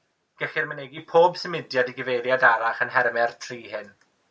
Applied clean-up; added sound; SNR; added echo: none; none; none; none.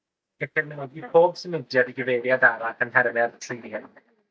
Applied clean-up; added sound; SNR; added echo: neural mask model DeepFilterNet 3.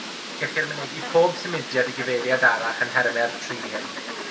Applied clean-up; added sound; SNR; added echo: none; Fowl; 8 dB; reverberation time 1.4 s.